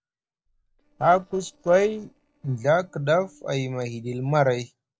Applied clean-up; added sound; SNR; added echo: neural separator model SepFormer DNS4.